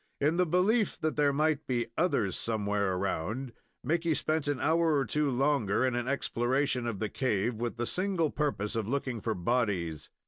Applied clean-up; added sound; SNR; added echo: none; none; none; none.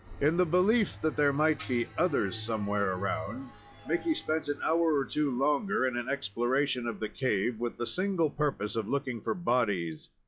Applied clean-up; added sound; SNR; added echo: classical method log-MMSE.